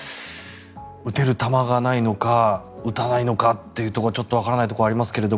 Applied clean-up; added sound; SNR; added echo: none; none; none; none.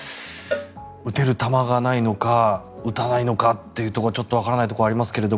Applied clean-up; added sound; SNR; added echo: none; Cowbell; 15 dB; none.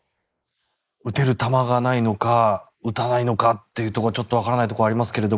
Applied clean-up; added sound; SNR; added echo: neural mask model Resemble Enhance denoiser.